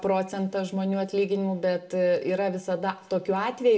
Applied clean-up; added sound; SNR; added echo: none; none; none; reverberation time 0.3 s.